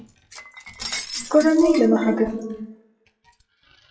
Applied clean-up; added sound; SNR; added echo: classical method WPE with log-MMSE.